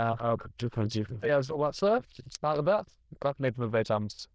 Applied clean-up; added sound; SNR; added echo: neural diffusion model UNIVERSE++.